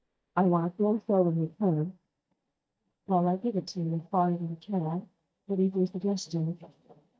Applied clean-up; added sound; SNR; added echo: neural mask model DeepFilterNet 3.